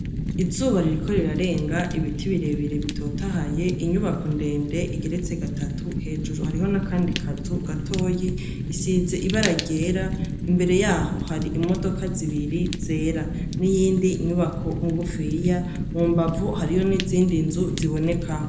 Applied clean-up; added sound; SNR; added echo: none; Fire; 3 dB; reverberation time 0.7 s.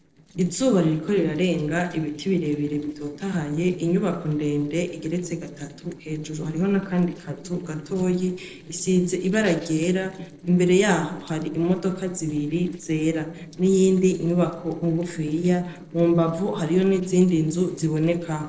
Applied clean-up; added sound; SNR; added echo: neural separator model SepFormer DNS4.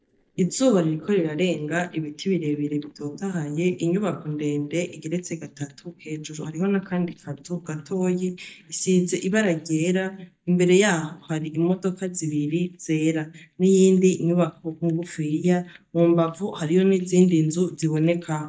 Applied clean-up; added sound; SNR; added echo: neural mask model DeepFilterNet 3.